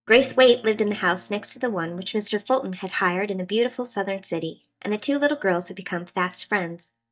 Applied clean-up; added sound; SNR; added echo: neural mask model DeepFilterNet 3.